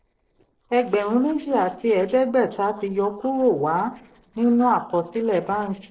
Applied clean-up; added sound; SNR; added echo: neural separator model SepFormer DNS4.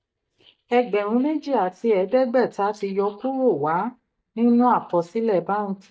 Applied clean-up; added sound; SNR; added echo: neural mask model DeepFilterNet 3.